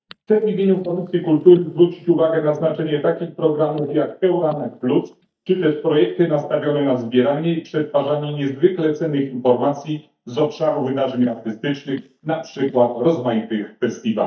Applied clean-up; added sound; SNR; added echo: neural mask model DeepFilterNet 3.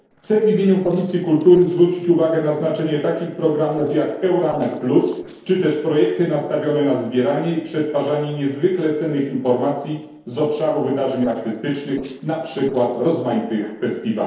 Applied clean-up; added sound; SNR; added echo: neural separator model SepFormer DNS4.